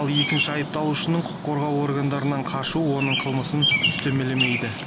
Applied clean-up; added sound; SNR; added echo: none; Bird vocalization, bird call, bird song; 3 dB; none.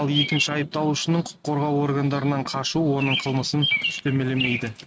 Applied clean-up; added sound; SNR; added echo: neural mask model RNNoise.